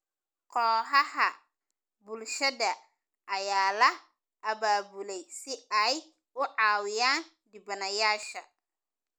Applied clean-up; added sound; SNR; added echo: none; none; none; none.